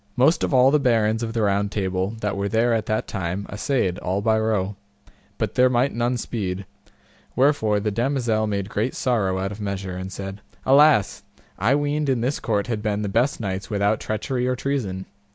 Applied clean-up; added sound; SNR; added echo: none; none; none; none.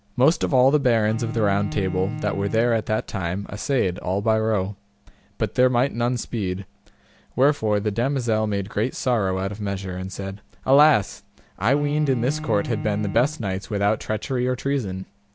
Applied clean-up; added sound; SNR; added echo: none; Bowed string instrument; 12 dB; none.